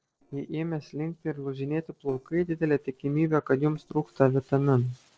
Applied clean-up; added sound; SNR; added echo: neural separator model SepFormer DNS4.